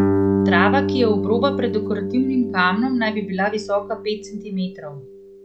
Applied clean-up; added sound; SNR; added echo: none; Guitar; 1 dB; none.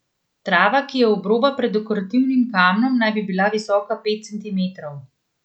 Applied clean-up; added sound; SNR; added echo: none; none; none; none.